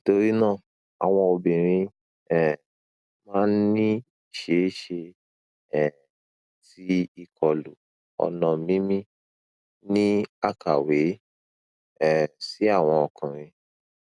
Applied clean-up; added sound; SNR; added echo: none; none; none; none.